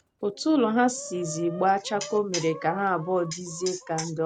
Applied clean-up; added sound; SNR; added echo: none; Chicken, rooster; 18 dB; none.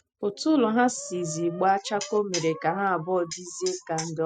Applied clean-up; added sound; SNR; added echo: classical method spectral subtraction.